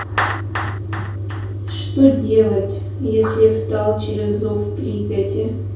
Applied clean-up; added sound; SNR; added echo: none; Clapping; 13 dB; reverberation time 0.6 s.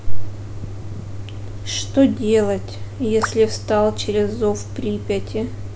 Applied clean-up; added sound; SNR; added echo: none; none; none; none.